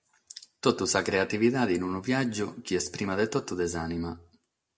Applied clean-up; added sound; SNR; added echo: none; none; none; none.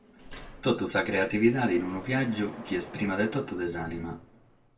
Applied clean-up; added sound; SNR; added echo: none; Sliding door; 17 dB; reverberation time 0.2 s.